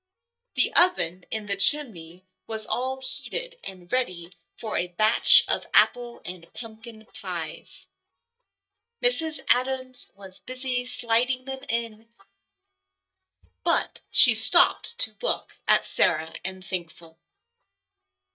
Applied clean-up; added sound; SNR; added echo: neural mask model DeepFilterNet 3.